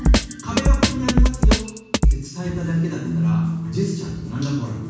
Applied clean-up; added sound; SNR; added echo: none; Drum kit; -4 dB; reverberation time 1.2 s.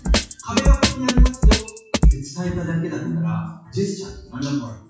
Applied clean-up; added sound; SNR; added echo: classical method WPE with log-MMSE.